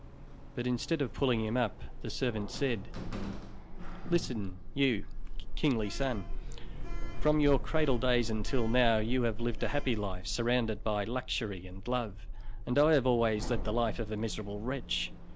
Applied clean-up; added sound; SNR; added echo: none; Sliding door; 2 dB; none.